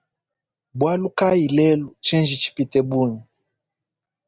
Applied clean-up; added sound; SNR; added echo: none; none; none; none.